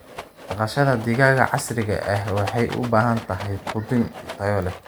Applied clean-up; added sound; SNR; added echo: none; Rattle; 14 dB; none.